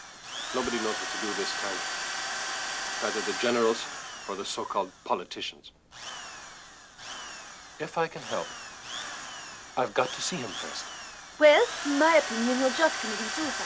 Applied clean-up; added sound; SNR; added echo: none; Drill; 6 dB; none.